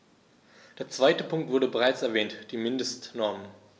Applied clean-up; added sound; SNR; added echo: none; none; none; none.